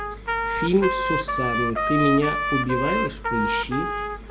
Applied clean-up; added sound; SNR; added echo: none; Trumpet; 1 dB; none.